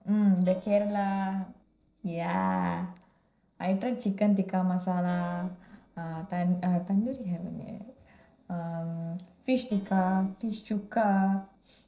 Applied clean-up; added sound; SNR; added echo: neural separator model SepFormer DNS4.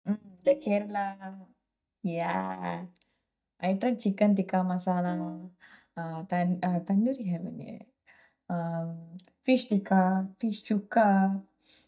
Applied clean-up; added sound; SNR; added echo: neural mask model DeepFilterNet 3.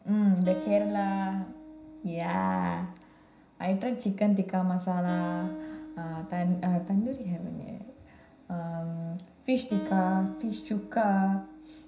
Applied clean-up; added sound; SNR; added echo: none; Acoustic guitar; 14 dB; reverberation time 0.5 s.